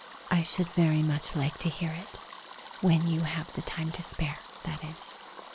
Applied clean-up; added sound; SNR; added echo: none; Stream; 13 dB; none.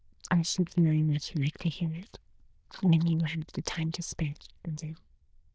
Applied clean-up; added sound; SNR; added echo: neural diffusion model UNIVERSE++.